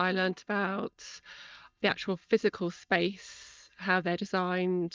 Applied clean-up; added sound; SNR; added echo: neural mask model DeepFilterNet 3.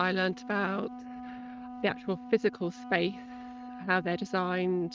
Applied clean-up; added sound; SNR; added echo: neural mask model RNNoise.